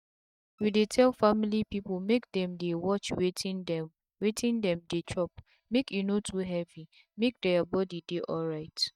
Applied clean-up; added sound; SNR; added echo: neural mask model DeepFilterNet 3.